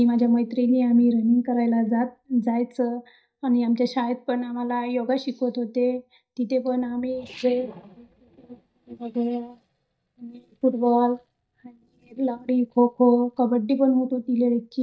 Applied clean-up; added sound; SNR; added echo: neural mask model DeepFilterNet 3.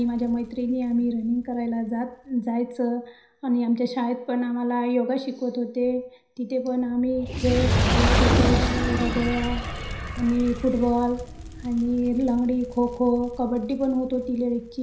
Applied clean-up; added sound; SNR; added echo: none; Fire; 4 dB; reverberation time 0.5 s.